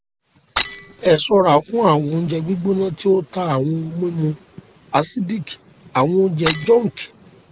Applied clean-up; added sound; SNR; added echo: none; Shatter; 9 dB; none.